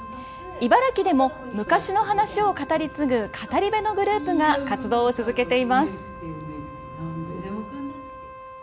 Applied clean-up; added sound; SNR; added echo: none; Wind instrument, woodwind instrument; 17 dB; none.